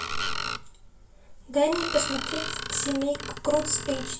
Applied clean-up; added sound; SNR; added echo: none; Screech; 6 dB; reverberation time 0.3 s.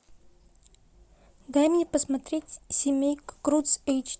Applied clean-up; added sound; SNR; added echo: none; none; none; none.